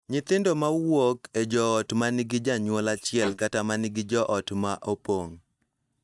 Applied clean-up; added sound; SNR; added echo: neural mask model DeepFilterNet 3.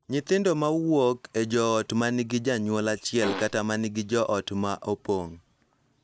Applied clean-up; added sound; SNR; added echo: none; Fart; 7 dB; none.